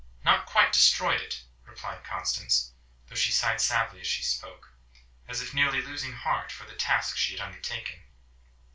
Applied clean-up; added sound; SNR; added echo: none; none; none; reverberation time 0.3 s.